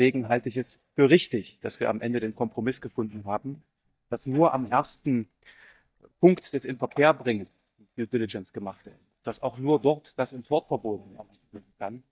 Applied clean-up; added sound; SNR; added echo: neural mask model DeepFilterNet 3.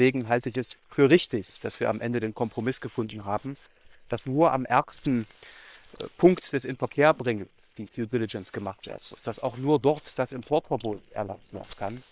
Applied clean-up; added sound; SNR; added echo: neural separator model SepFormer WHAM!.